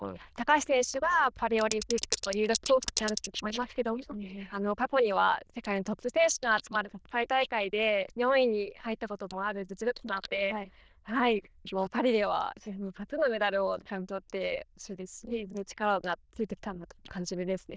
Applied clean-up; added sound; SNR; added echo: neural diffusion model UNIVERSE++.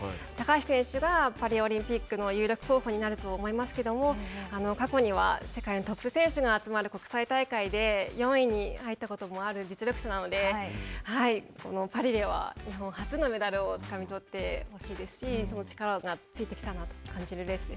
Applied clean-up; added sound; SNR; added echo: none; none; none; none.